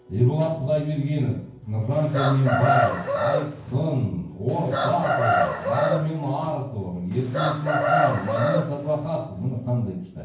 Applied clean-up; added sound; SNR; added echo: none; Chicken, rooster; 0 dB; reverberation time 0.9 s.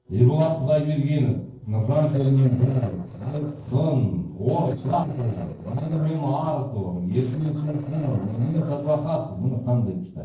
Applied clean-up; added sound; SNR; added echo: neural separator model SepFormer DNS4.